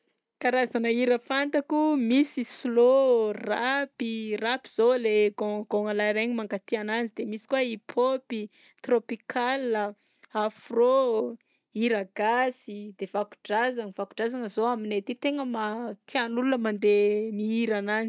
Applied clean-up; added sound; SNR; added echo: none; none; none; none.